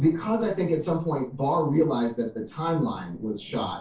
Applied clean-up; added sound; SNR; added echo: neural separator model SepFormer DNS4.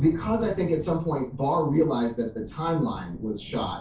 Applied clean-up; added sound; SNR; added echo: none; Thunder; 15 dB; reverberation time 0.2 s.